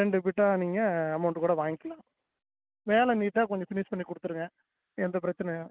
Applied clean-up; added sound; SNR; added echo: none; none; none; none.